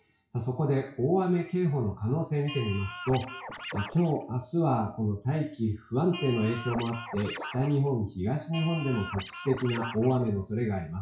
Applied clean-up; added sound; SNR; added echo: classical method WPE with log-MMSE.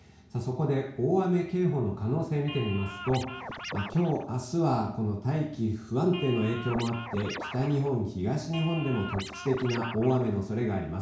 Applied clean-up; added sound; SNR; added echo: none; Scratching (performance technique); 11 dB; reverberation time 0.6 s.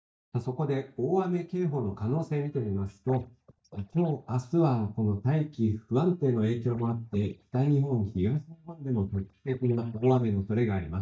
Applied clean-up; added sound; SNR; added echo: neural mask model DeepFilterNet 3.